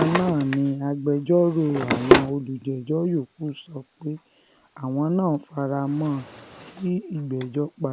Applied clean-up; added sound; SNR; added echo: none; Drawer open or close; 4 dB; none.